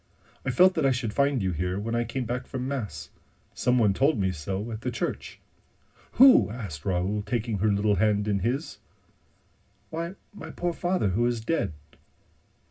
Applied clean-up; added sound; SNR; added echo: none; none; none; reverberation time 0.4 s.